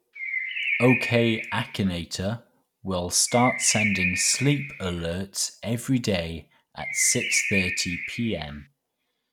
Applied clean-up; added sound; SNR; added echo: none; Bird; 4 dB; none.